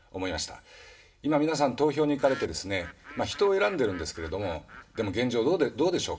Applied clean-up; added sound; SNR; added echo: none; Bird; 18 dB; reverberation time 0.2 s.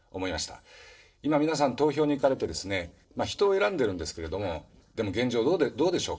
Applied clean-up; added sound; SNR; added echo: neural separator model SepFormer DNS4.